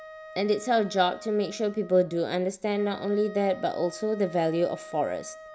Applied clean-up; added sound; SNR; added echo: none; Wind instrument, woodwind instrument; 17 dB; none.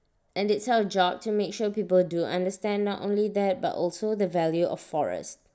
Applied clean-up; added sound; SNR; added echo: none; none; none; none.